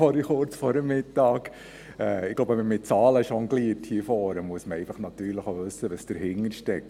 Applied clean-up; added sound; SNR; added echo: none; none; none; none.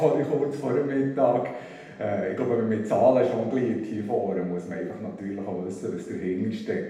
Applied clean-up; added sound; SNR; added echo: none; none; none; reverberation time 0.9 s.